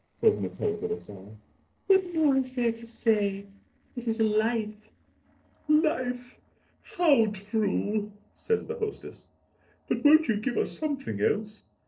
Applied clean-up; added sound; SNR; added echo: neural separator model SepFormer DNS4.